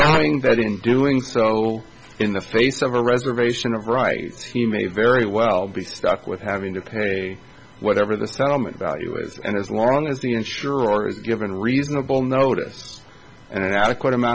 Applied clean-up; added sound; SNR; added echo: none; none; none; none.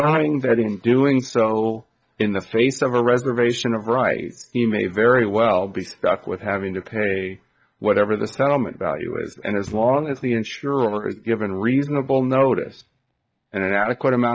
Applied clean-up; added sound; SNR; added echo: neural mask model DeepFilterNet 3.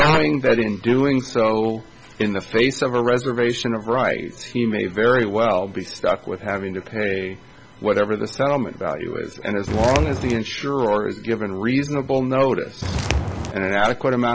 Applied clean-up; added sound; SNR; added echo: none; Walk, footsteps; 2 dB; none.